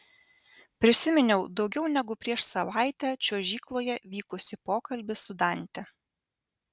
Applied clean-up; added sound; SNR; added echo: none; none; none; none.